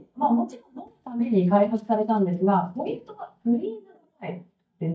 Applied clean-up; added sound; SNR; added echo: neural mask model DeepFilterNet 3.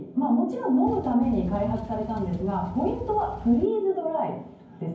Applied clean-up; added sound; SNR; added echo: none; Boat, Water vehicle; 12 dB; reverberation time 0.9 s.